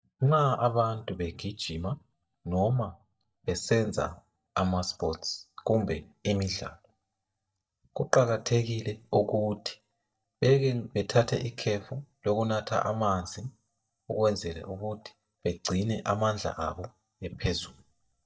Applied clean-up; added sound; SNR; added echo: neural mask model DeepFilterNet 3.